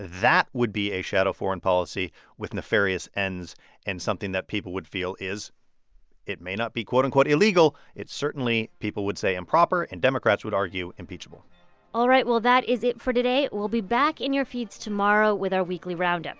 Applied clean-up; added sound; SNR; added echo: none; none; none; none.